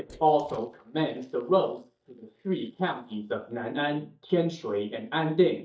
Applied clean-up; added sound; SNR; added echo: neural mask model DeepFilterNet 3.